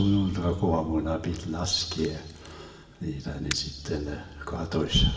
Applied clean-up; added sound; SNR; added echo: none; Camera; 16 dB; reverberation time 1.5 s.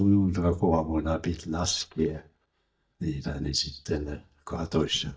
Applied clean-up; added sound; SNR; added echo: neural mask model DeepFilterNet 3.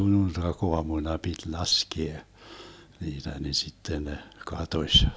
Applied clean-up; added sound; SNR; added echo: none; none; none; none.